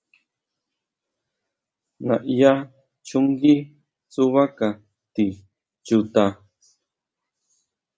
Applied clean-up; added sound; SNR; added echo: none; none; none; none.